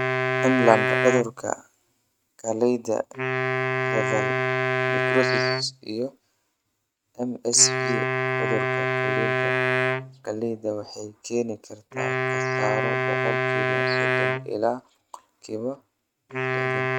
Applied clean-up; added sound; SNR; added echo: neural mask model RNNoise.